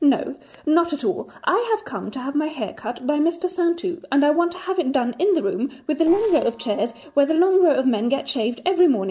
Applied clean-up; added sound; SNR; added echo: neural separator model SepFormer DNS4.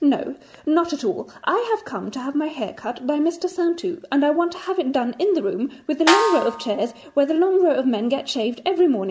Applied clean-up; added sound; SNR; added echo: none; Snare drum; 4 dB; none.